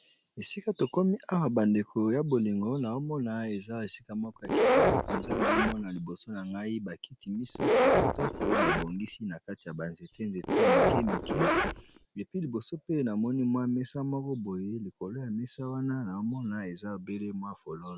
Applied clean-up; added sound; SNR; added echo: none; Zipper (clothing); -4 dB; none.